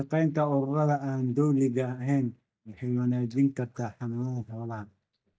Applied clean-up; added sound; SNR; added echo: neural mask model DeepFilterNet 3.